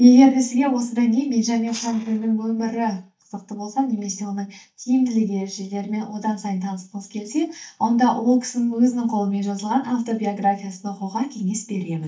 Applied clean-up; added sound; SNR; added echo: neural mask model DeepFilterNet 3.